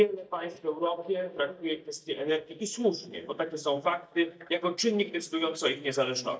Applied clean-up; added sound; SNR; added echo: neural mask model DeepFilterNet 3.